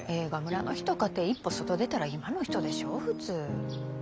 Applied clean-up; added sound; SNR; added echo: none; none; none; none.